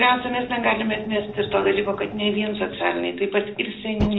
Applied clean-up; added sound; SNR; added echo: none; Fire; 14 dB; reverberation time 0.5 s.